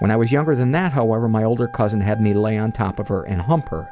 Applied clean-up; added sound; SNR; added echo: none; Wind instrument, woodwind instrument; 20 dB; none.